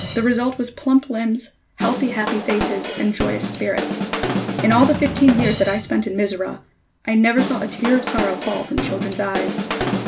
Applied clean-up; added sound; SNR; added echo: none; Drum / Drum kit; 5 dB; none.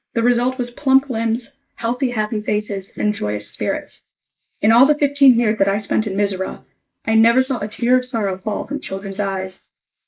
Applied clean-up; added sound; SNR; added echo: neural mask model Resemble Enhance denoiser.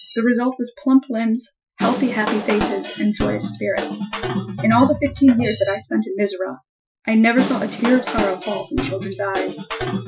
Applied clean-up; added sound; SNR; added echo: classical method Wiener filter.